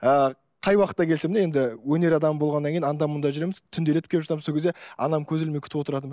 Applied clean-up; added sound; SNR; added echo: none; none; none; none.